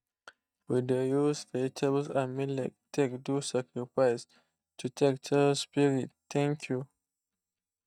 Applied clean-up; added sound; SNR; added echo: neural mask model DeepFilterNet 3.